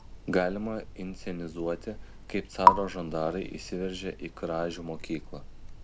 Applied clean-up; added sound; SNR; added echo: none; Raindrop / Drip; -1 dB; none.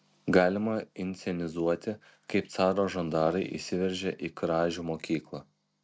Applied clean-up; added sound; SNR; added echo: none; none; none; none.